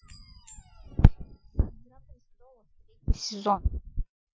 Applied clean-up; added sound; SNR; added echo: classical method Wiener filter.